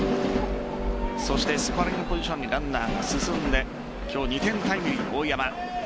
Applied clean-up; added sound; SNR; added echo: none; Harp; 4 dB; none.